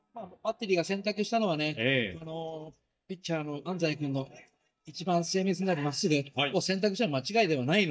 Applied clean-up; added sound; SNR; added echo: neural mask model DeepFilterNet 3.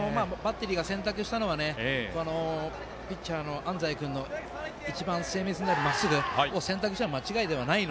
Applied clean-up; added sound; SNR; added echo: none; none; none; none.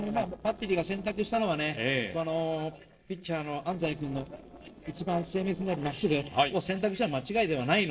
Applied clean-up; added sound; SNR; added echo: neural separator model SepFormer DNS4.